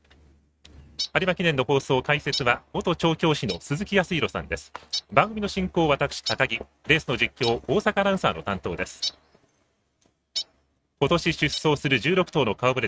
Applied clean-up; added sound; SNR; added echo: neural mask model RNNoise.